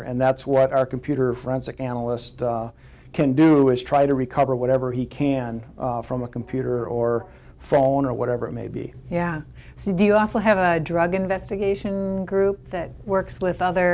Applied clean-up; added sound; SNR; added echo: none; none; none; none.